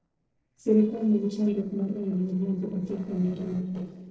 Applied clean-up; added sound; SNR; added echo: neural separator model SepFormer DNS4.